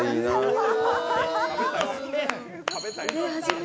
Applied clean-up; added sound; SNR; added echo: none; none; none; none.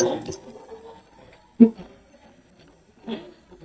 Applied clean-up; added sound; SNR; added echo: neural mask model DeepFilterNet 3.